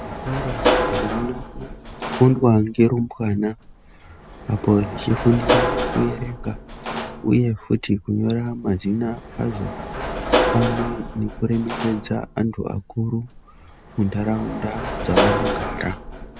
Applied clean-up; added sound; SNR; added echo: none; Sliding door / Slam; 3 dB; none.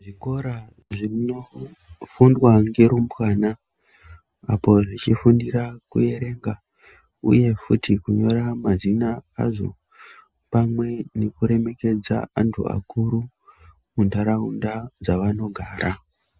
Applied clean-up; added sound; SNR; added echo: none; none; none; none.